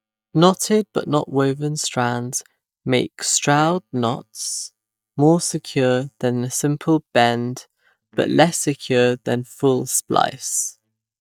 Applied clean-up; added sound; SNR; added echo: neural mask model DeepFilterNet 3.